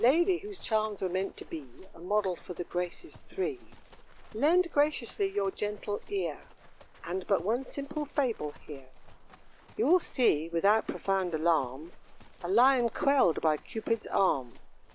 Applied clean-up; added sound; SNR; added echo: none; Livestock, farm animals, working animals; 18 dB; none.